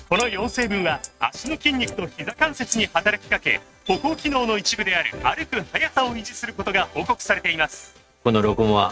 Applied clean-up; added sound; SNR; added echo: neural mask model RNNoise.